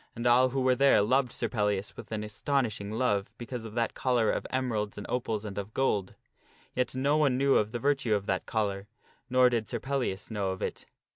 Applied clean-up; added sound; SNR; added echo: none; none; none; none.